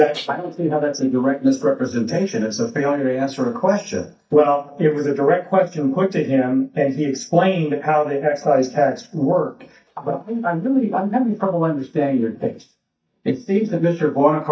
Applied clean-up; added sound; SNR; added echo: neural mask model DeepFilterNet 3.